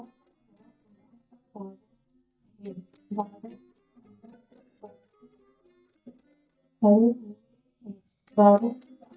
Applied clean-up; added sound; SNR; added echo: neural mask model DeepFilterNet 3.